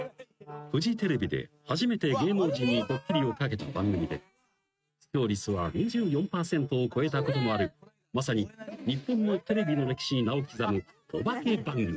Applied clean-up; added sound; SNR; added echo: neural mask model RNNoise.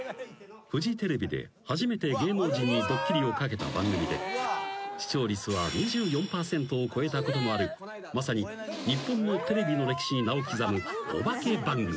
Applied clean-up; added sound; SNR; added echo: none; none; none; none.